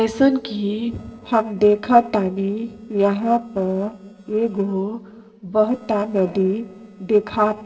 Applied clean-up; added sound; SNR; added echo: neural separator model SepFormer DNS4.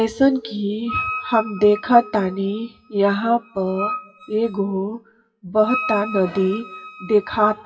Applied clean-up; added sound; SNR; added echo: classical method WPE with log-MMSE.